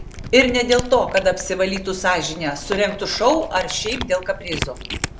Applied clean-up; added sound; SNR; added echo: none; Cat; 10 dB; none.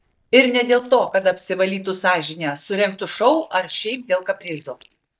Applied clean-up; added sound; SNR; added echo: neural mask model DeepFilterNet 3.